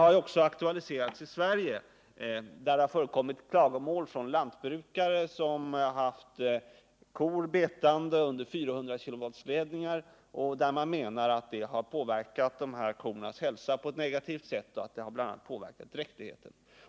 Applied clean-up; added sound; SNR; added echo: none; none; none; none.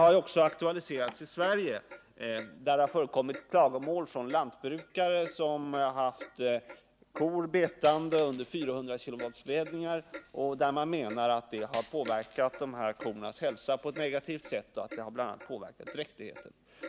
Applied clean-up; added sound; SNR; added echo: none; Coin (dropping) + Clock; 19 dB; none.